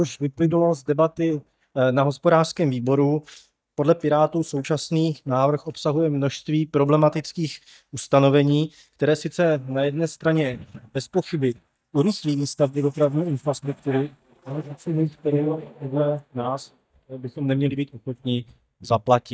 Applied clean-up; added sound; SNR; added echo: neural mask model DeepFilterNet 3.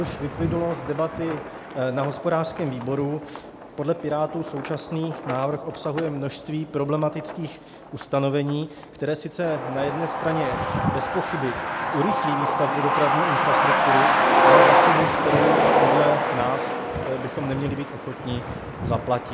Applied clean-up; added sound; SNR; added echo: none; Truck; -3 dB; none.